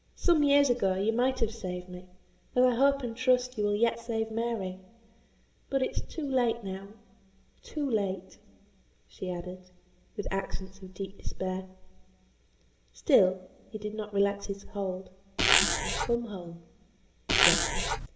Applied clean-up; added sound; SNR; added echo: none; Zipper (clothing); -4 dB; reverberation time 0.9 s.